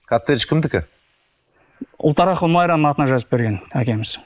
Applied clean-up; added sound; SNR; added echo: neural mask model Resemble Enhance denoiser.